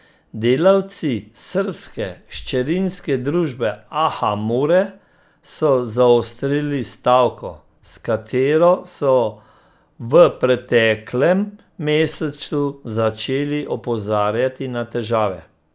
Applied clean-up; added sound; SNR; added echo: none; none; none; none.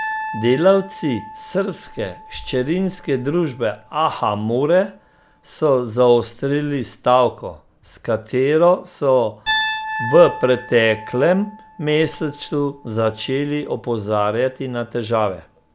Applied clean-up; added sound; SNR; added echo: none; Piano; 13 dB; none.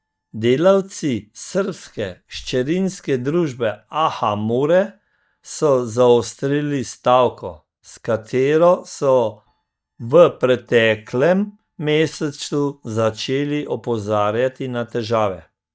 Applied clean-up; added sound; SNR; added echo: neural mask model DeepFilterNet 3.